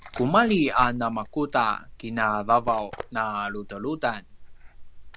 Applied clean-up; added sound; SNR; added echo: none; Liquid; 13 dB; none.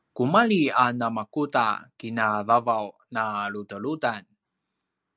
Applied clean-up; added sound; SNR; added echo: none; none; none; none.